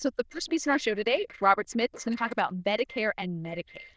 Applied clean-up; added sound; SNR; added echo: neural diffusion model UNIVERSE++.